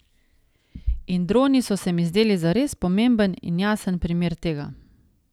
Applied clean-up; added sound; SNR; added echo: none; none; none; none.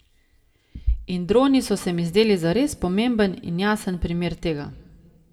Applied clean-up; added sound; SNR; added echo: none; none; none; reverberation time 0.6 s.